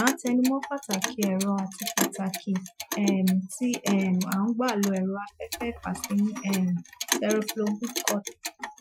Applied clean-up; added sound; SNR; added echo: classical method Wiener filter.